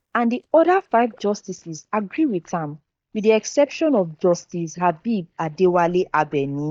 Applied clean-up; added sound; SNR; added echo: neural mask model DeepFilterNet 3.